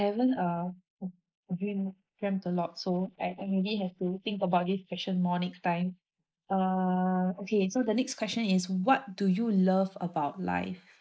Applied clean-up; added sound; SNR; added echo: neural mask model Resemble Enhance denoiser.